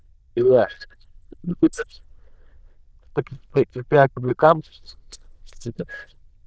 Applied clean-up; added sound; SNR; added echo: neural diffusion model UNIVERSE++.